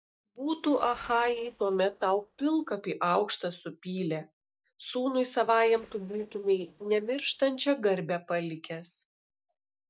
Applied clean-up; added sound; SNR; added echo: neural mask model DeepFilterNet 3.